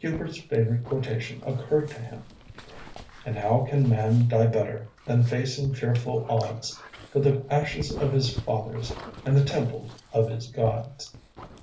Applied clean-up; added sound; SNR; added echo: none; Dog; 16 dB; reverberation time 0.3 s.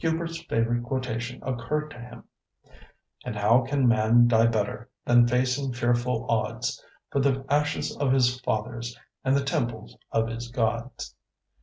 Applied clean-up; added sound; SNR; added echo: none; none; none; none.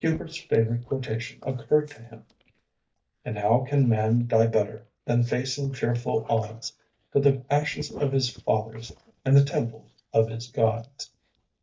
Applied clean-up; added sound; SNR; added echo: neural mask model DeepFilterNet 3.